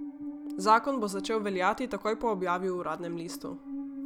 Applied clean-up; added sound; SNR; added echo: none; Musical instrument; 11 dB; none.